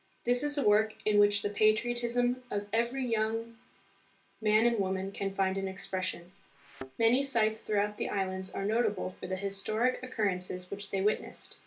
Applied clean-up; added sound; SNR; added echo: none; Thump, thud; 16 dB; reverberation time 0.2 s.